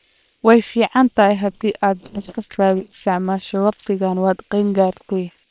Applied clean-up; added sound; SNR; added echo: neural separator model SepFormer WHAM!.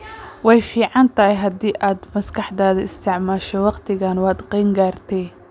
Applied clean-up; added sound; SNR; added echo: none; none; none; none.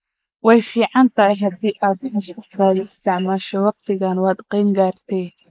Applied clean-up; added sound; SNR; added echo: neural mask model Resemble Enhance denoiser.